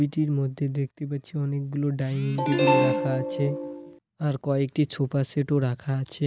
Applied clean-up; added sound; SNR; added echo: none; none; none; none.